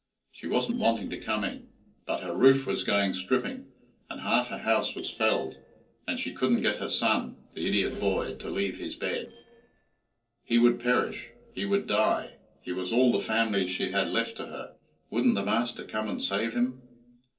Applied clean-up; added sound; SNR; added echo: neural separator model SepFormer DNS4.